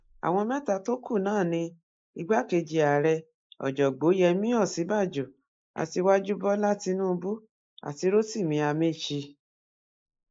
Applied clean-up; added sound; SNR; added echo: neural mask model Resemble Enhance denoiser.